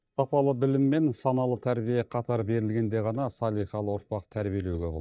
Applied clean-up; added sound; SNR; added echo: neural mask model DeepFilterNet 3.